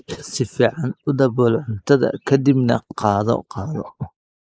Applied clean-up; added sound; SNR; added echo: neural mask model Resemble Enhance denoiser.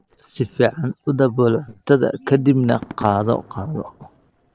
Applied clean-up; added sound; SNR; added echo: neural separator model SepFormer DNS4.